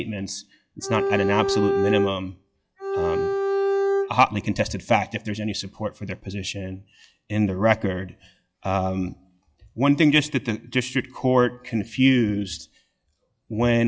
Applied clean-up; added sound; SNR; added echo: classical method log-MMSE.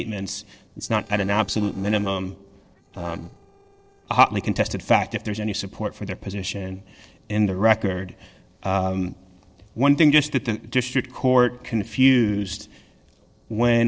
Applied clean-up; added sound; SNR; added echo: neural separator model SepFormer DNS4.